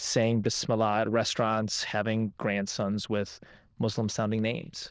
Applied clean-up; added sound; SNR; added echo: neural diffusion model UNIVERSE++.